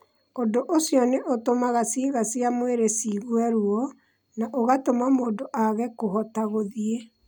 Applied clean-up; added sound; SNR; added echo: none; none; none; none.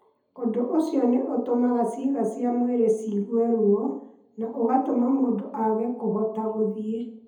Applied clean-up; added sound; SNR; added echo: none; none; none; reverberation time 0.7 s.